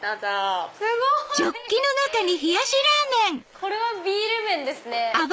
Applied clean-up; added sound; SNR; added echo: none; none; none; none.